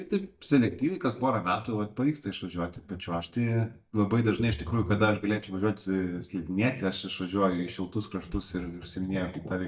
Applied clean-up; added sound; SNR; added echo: neural mask model DeepFilterNet 3.